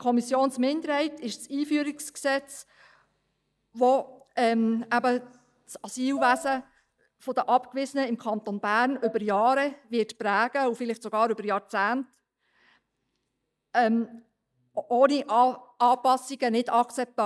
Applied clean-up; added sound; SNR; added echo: neural mask model DeepFilterNet 3.